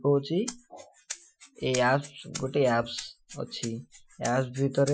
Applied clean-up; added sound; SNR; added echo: classical method Wiener filter.